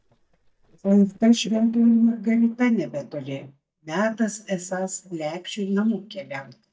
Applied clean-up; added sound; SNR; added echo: neural mask model DeepFilterNet 3.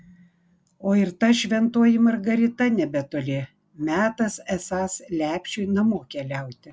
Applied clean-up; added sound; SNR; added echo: none; none; none; none.